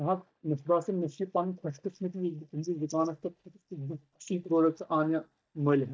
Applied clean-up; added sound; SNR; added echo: neural mask model DeepFilterNet 3.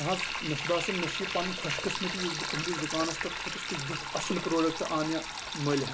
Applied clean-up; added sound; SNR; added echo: none; Sink (filling or washing); 3 dB; none.